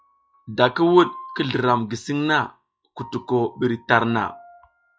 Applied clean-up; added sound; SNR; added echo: classical method log-MMSE.